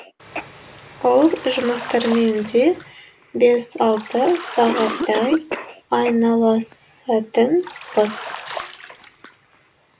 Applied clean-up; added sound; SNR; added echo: none; Bathtub (filling or washing) + Cough; 12 dB; none.